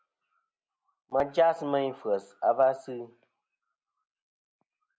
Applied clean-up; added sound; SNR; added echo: none; none; none; none.